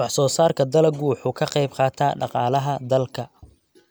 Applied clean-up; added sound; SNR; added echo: none; none; none; none.